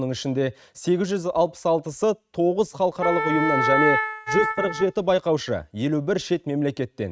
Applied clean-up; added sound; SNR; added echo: neural mask model RNNoise.